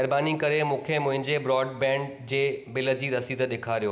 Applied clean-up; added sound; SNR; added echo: none; none; none; none.